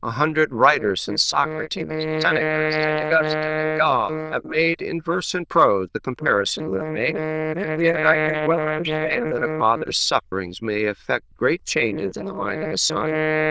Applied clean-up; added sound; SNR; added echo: neural diffusion model UNIVERSE++.